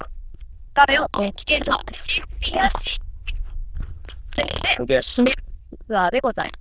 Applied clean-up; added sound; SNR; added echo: neural diffusion model UNIVERSE++.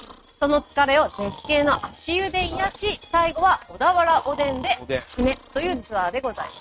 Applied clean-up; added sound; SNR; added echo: neural mask model RNNoise.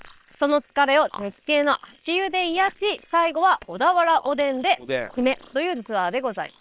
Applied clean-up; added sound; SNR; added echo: neural separator model SepFormer WHAM!.